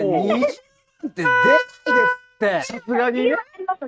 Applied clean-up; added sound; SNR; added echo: neural mask model RNNoise.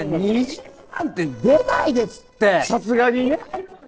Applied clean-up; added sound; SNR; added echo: neural separator model SepFormer DNS4.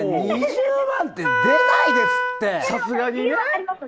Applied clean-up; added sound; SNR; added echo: none; Wind instrument, woodwind instrument; 0 dB; none.